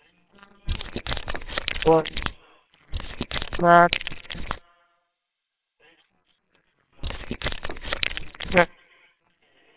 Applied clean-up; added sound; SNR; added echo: neural separator model SepFormer WHAMR!.